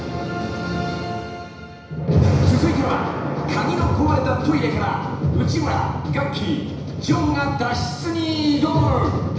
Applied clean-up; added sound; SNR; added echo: none; Cowbell; 20 dB; reverberation time 1.0 s.